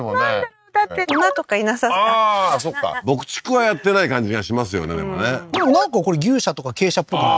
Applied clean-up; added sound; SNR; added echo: neural mask model RNNoise.